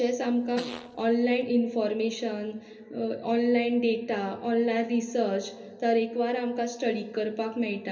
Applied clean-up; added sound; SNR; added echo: none; Fart; 15 dB; reverberation time 0.3 s.